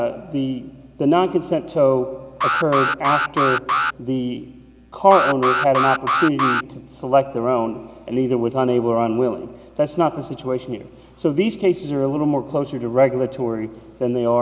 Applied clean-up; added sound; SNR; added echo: none; Alarm; 0 dB; none.